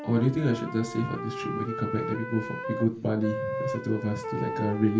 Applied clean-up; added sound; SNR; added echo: none; Wind instrument, woodwind instrument; 7 dB; reverberation time 0.3 s.